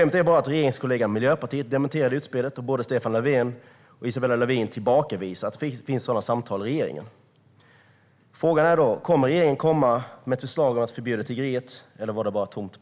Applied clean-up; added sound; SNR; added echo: none; none; none; none.